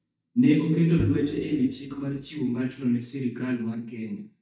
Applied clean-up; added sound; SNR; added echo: neural mask model DeepFilterNet 3.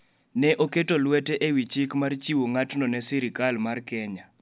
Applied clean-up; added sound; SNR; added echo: none; none; none; none.